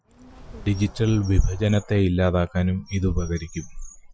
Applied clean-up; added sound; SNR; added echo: classical method Wiener filter.